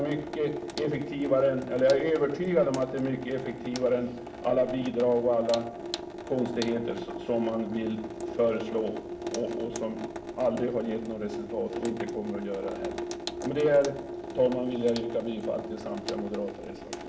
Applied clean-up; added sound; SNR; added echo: none; Sink (filling or washing) / Water tap, faucet; 8 dB; reverberation time 0.6 s.